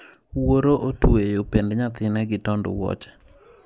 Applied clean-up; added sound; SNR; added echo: none; none; none; none.